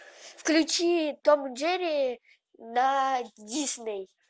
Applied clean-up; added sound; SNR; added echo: none; none; none; none.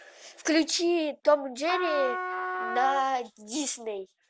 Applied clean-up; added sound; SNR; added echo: none; Trumpet; 5 dB; none.